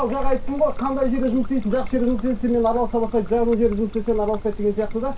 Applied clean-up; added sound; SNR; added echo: none; Trickle, dribble; 5 dB; reverberation time 0.2 s.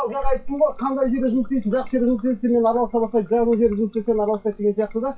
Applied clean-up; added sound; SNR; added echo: classical method WPE with log-MMSE.